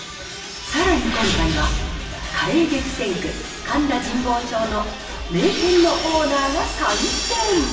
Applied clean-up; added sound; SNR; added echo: none; none; none; reverberation time 0.8 s.